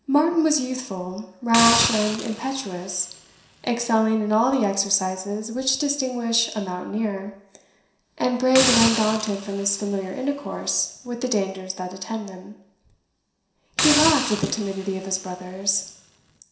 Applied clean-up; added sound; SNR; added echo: none; Hiss; 4 dB; reverberation time 0.7 s.